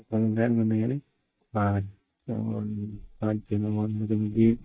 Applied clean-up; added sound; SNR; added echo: neural mask model DeepFilterNet 3.